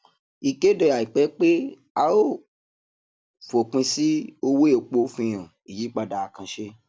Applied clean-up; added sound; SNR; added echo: none; none; none; none.